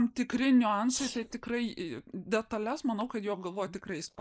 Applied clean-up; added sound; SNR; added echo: neural mask model Resemble Enhance denoiser.